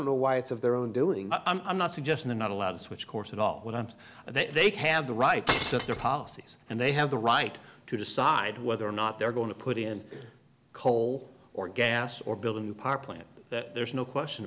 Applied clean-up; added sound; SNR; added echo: none; Glass; 2 dB; none.